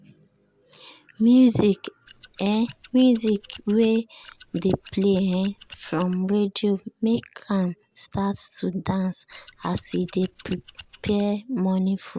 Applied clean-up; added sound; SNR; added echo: none; Scissors; 8 dB; none.